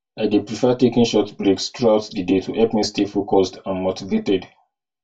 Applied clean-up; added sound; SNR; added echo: none; none; none; reverberation time 0.1 s.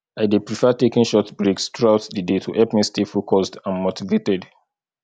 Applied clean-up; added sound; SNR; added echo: none; none; none; none.